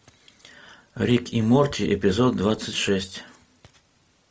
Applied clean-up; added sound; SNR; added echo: none; none; none; none.